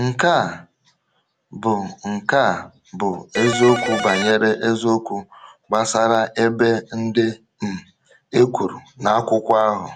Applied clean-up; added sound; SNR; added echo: none; Electric guitar; 3 dB; none.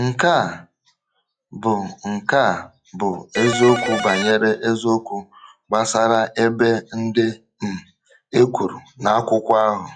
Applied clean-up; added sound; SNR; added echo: classical method log-MMSE.